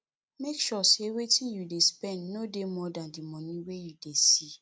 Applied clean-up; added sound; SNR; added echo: none; none; none; none.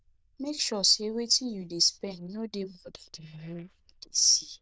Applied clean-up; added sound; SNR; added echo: neural diffusion model UNIVERSE++.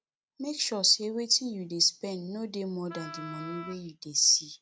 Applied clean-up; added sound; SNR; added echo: none; Wind instrument, woodwind instrument; 13 dB; none.